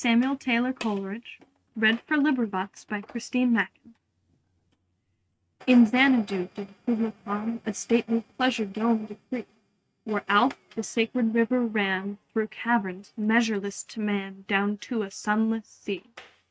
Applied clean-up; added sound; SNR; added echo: neural mask model RNNoise.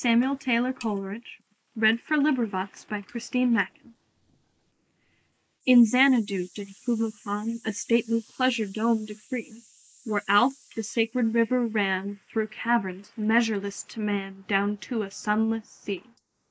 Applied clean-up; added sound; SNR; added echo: neural mask model Resemble Enhance denoiser.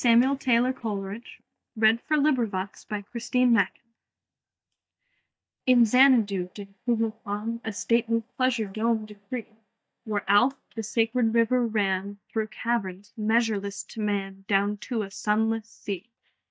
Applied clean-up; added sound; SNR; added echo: neural mask model DeepFilterNet 3.